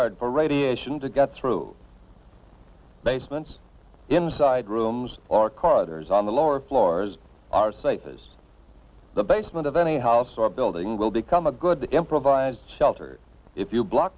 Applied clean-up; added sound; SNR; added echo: none; none; none; none.